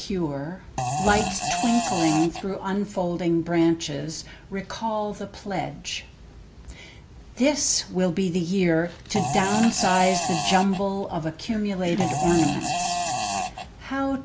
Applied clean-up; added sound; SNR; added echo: none; Fart; 2 dB; none.